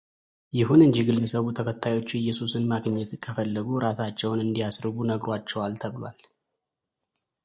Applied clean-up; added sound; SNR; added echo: neural mask model DeepFilterNet 3.